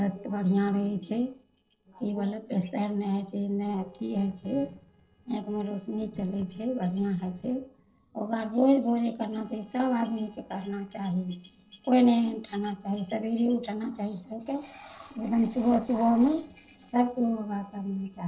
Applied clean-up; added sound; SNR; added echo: neural separator model SepFormer DNS4.